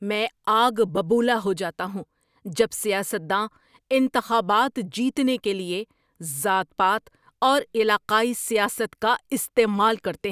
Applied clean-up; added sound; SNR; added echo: none; none; none; none.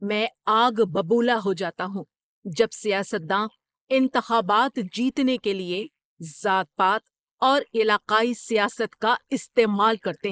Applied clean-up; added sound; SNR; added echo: neural mask model Resemble Enhance denoiser.